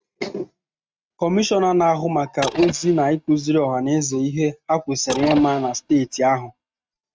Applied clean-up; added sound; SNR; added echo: neural mask model RNNoise.